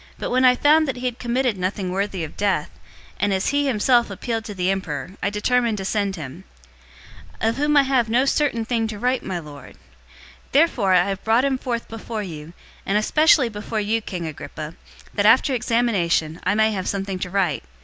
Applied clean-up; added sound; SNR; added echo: none; Boom; 17 dB; none.